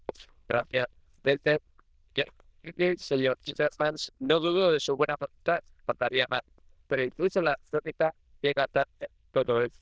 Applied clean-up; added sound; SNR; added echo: neural diffusion model UNIVERSE++.